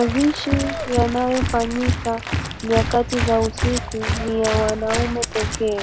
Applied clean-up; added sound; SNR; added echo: none; Applause + Scissors; 3 dB; none.